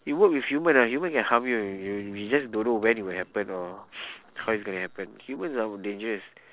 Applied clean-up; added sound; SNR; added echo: neural separator model SepFormer DNS4.